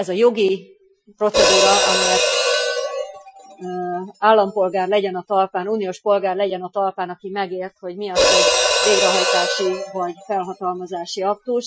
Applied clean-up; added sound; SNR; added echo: classical method Wiener filter.